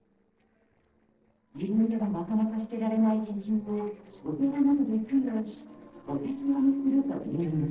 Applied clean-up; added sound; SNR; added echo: neural separator model SepFormer DNS4.